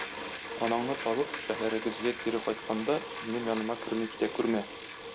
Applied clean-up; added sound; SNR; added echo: none; Bicycle; 3 dB; none.